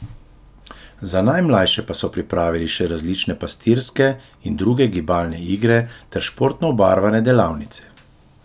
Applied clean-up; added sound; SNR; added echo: none; none; none; none.